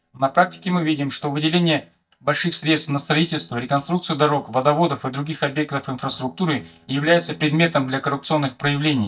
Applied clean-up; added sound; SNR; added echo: neural mask model DeepFilterNet 3.